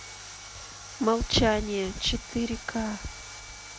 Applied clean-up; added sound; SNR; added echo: none; Sawing; 14 dB; none.